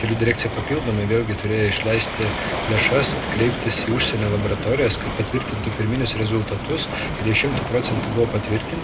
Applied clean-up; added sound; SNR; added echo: none; Waves, surf; 5 dB; reverberation time 0.2 s.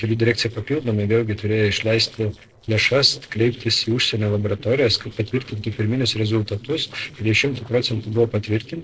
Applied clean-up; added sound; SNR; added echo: neural separator model SepFormer DNS4.